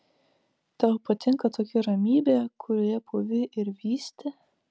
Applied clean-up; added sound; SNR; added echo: none; none; none; none.